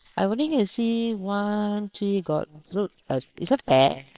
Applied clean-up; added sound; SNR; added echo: neural separator model SepFormer WHAMR!.